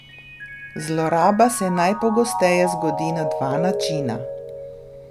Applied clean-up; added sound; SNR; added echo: none; Mallet percussion; 6 dB; none.